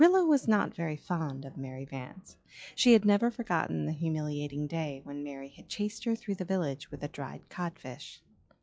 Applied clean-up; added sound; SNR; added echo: classical method log-MMSE.